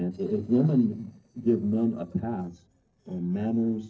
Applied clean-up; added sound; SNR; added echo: neural separator model SepFormer DNS4.